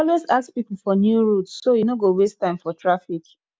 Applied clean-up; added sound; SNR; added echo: none; none; none; none.